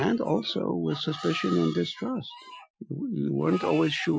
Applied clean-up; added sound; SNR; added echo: classical method Wiener filter.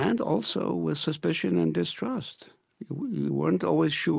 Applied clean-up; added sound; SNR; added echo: none; none; none; none.